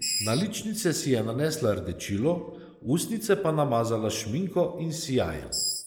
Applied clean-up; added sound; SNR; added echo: neural mask model Resemble Enhance denoiser.